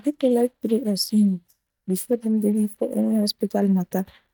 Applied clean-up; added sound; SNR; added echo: neural mask model DeepFilterNet 3.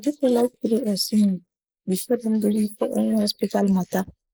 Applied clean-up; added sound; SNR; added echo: neural mask model Resemble Enhance denoiser.